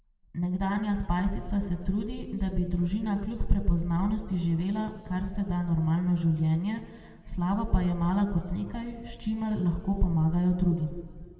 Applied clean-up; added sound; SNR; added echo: none; none; none; reverberation time 2.2 s.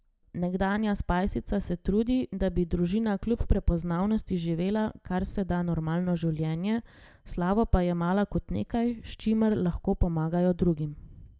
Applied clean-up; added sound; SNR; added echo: none; none; none; none.